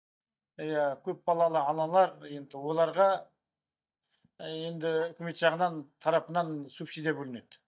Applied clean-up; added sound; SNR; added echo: neural mask model DeepFilterNet 3.